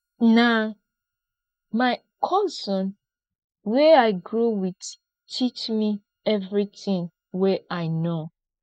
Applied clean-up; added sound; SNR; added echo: neural mask model DeepFilterNet 3.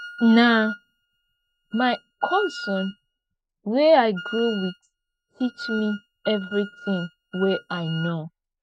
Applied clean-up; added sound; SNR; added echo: neural mask model RNNoise.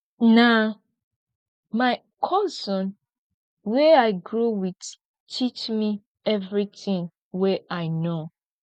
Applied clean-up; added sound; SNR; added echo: none; none; none; none.